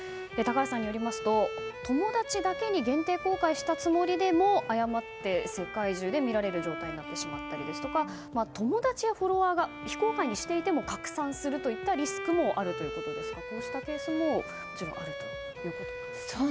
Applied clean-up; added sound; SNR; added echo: none; Bowed string instrument; 9 dB; none.